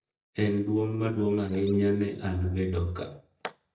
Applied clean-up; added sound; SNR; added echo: neural mask model DeepFilterNet 3.